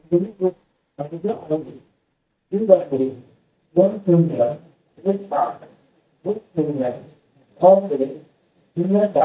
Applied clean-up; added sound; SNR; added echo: neural mask model DeepFilterNet 3.